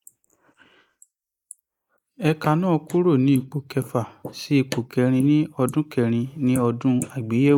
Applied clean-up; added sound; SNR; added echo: neural mask model Resemble Enhance denoiser.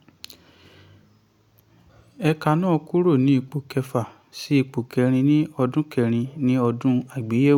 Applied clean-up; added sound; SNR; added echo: none; none; none; none.